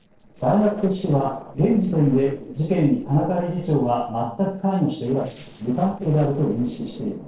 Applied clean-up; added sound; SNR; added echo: neural separator model SepFormer DNS4.